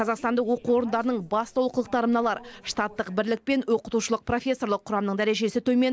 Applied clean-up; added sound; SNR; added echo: none; none; none; none.